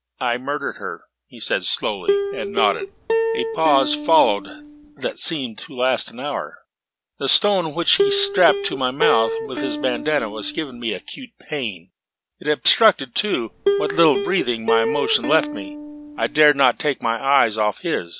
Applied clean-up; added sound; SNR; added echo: none; Plucked string instrument; 4 dB; none.